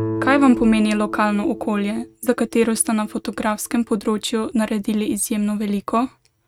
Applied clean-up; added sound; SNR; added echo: neural mask model RNNoise.